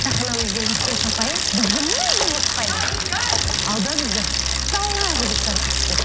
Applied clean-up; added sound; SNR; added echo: none; Bicycle; -4 dB; none.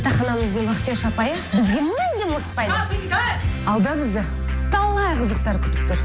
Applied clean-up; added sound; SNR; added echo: none; none; none; none.